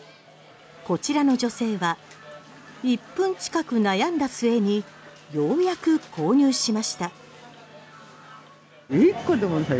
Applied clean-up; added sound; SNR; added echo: none; none; none; none.